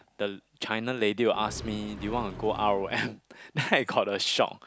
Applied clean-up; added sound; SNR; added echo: none; Accelerating, revving, vroom; 11 dB; none.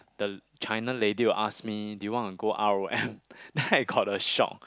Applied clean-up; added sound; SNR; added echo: none; none; none; none.